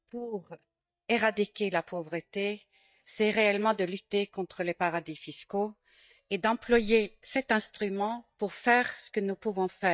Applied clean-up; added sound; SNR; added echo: neural mask model DeepFilterNet 3.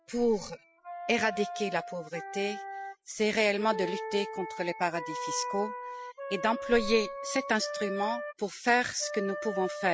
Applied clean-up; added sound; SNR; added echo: classical method spectral subtraction.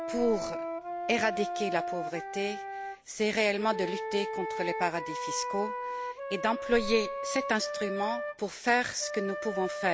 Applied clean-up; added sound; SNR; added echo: none; Wind instrument, woodwind instrument; 5 dB; none.